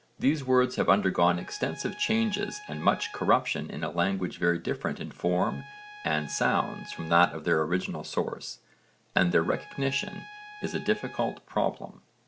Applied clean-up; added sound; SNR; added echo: none; Trumpet; 20 dB; none.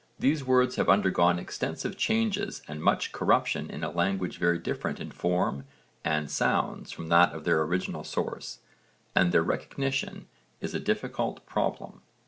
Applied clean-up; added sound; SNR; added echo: none; none; none; none.